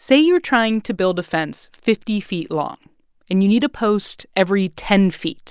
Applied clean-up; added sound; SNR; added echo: none; none; none; none.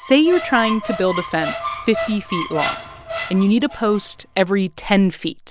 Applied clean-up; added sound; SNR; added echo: none; Squeak; 10 dB; none.